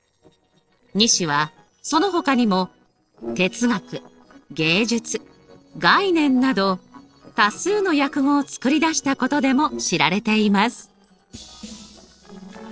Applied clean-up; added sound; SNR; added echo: neural separator model SepFormer DNS4.